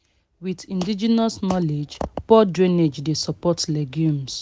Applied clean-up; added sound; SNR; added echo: none; none; none; none.